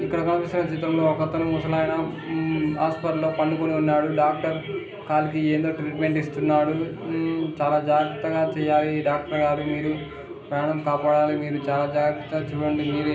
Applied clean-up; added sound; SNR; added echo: none; none; none; reverberation time 0.5 s.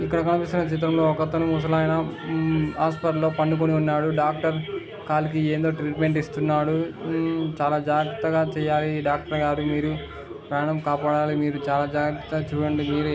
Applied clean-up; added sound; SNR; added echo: none; none; none; none.